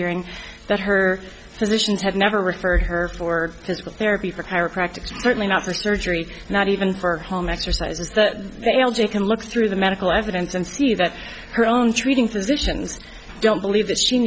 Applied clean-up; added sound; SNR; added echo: none; none; none; none.